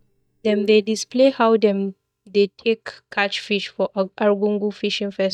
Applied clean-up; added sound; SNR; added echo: neural mask model DeepFilterNet 3.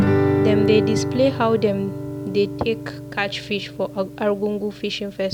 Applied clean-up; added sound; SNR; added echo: none; Guitar; 1 dB; none.